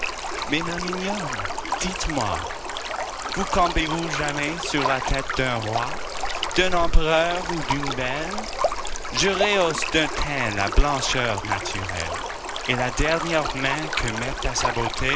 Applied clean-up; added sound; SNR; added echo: none; Stream; 3 dB; none.